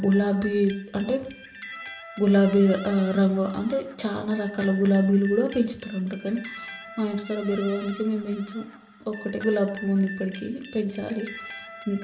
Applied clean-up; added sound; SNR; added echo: none; Guitar; 17 dB; reverberation time 1.3 s.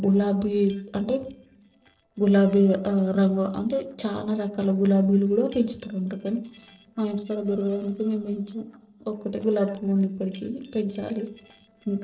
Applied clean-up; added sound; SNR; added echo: neural separator model SepFormer DNS4.